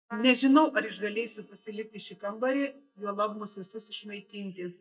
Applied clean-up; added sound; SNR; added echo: neural mask model DeepFilterNet 3.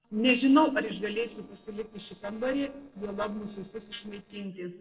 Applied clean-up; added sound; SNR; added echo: neural separator model SepFormer DNS4.